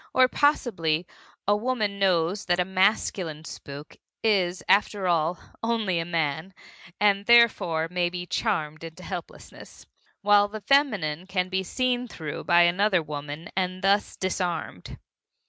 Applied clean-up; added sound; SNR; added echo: none; none; none; none.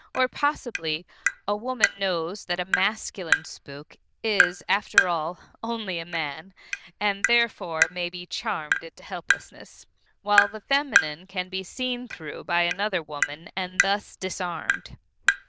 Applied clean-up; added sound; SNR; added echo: neural diffusion model UNIVERSE++.